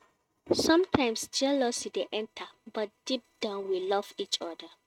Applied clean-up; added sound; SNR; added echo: neural mask model RNNoise.